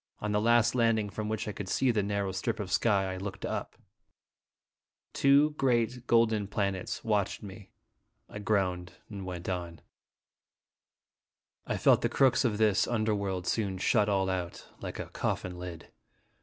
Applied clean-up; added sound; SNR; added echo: none; none; none; none.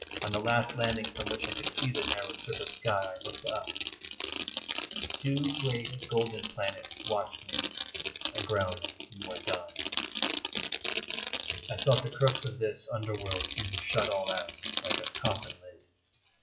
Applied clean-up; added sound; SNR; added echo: classical method WPE with log-MMSE.